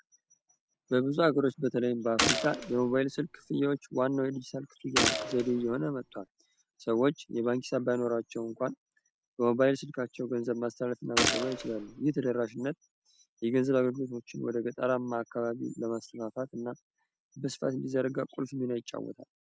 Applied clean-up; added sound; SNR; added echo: none; Gunshot, gunfire; 1 dB; none.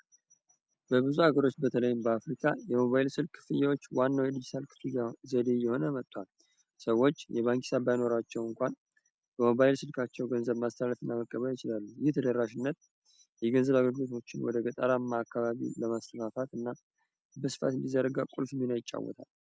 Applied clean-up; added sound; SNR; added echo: none; none; none; none.